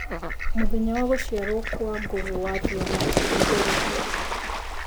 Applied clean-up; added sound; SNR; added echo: none; Fowl; -4 dB; none.